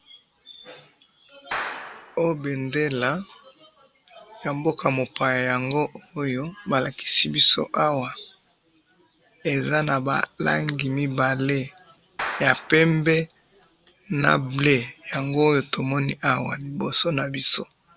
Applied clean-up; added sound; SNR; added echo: none; Clapping; 12 dB; none.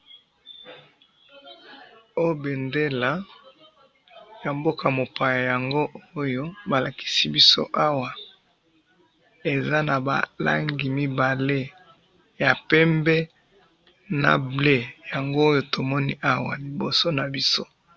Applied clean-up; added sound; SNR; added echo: none; none; none; none.